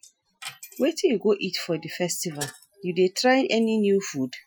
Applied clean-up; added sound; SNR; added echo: classical method Wiener filter.